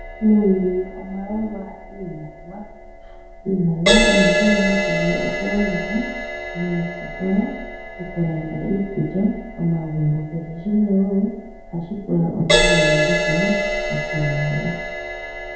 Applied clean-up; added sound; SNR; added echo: none; Crash cymbal; 2 dB; reverberation time 1.0 s.